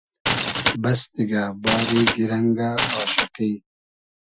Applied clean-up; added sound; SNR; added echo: classical method Wiener filter.